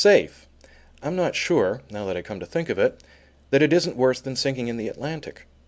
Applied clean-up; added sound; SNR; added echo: none; none; none; none.